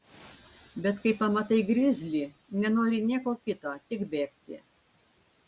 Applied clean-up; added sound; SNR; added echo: none; none; none; none.